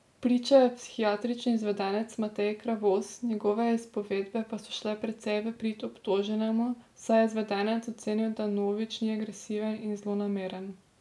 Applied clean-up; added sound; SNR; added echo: none; none; none; none.